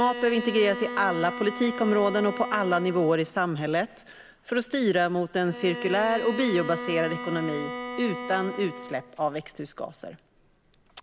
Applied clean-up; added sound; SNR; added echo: none; Bowed string instrument; 10 dB; none.